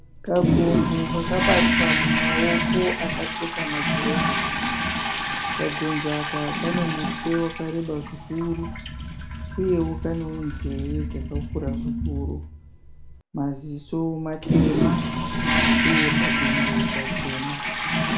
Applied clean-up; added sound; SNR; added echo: none; Toilet flush; -4 dB; reverberation time 0.4 s.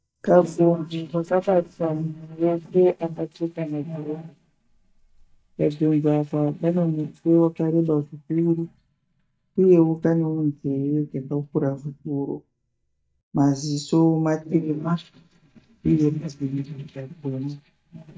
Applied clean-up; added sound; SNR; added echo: neural mask model DeepFilterNet 3.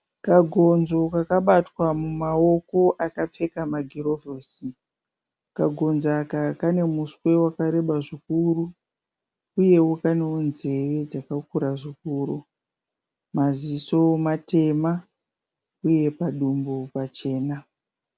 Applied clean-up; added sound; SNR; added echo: none; none; none; none.